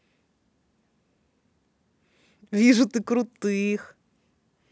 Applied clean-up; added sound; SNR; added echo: none; none; none; none.